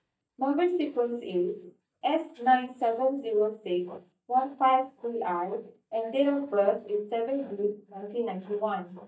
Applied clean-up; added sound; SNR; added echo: neural mask model DeepFilterNet 3.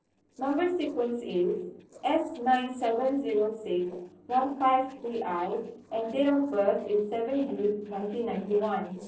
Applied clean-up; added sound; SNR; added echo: neural separator model SepFormer DNS4.